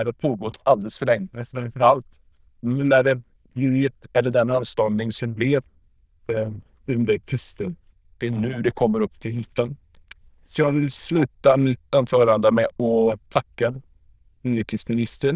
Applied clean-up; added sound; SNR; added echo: neural diffusion model UNIVERSE++.